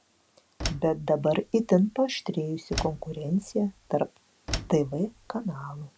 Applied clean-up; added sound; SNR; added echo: none; Slam; 10 dB; none.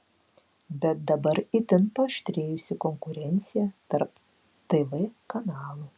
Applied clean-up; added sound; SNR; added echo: none; none; none; none.